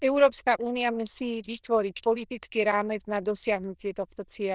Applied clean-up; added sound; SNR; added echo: neural diffusion model UNIVERSE++.